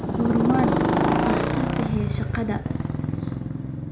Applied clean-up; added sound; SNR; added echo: none; Motorcycle; -4 dB; reverberation time 0.3 s.